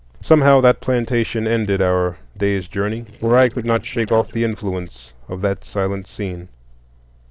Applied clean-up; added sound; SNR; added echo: neural separator model SepFormer DNS4.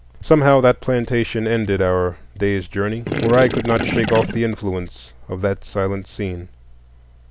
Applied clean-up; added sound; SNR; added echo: none; Gurgling / Liquid; 4 dB; none.